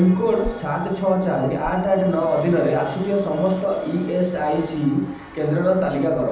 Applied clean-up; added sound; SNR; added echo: none; Walk, footsteps; 17 dB; reverberation time 0.9 s.